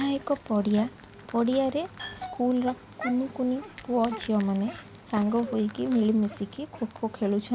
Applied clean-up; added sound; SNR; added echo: none; Dog + Crack / Crushing; 17 dB; none.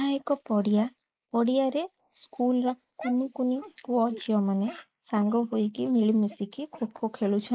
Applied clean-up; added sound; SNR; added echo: neural mask model Resemble Enhance denoiser.